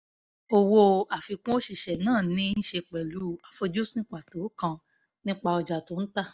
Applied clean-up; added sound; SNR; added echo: neural mask model DeepFilterNet 3.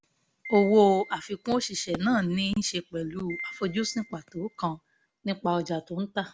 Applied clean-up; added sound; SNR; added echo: none; Piano; 17 dB; none.